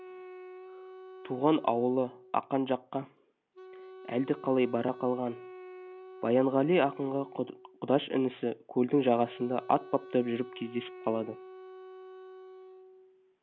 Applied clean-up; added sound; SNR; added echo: none; Wind instrument, woodwind instrument; 17 dB; none.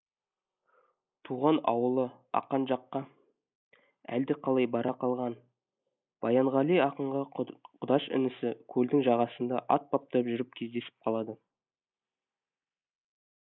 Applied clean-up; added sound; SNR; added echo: neural mask model Resemble Enhance denoiser.